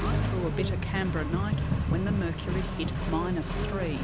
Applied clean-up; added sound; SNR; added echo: none; Accelerating, revving, vroom; 0 dB; none.